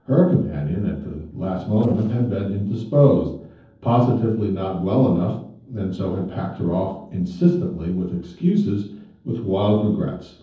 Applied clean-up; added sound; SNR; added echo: neural separator model SepFormer DNS4.